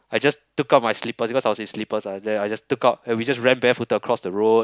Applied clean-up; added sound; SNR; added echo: none; none; none; none.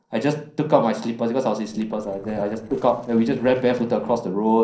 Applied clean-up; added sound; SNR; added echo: neural separator model SepFormer DNS4.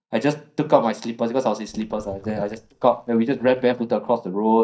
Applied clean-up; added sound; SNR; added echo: neural mask model DeepFilterNet 3.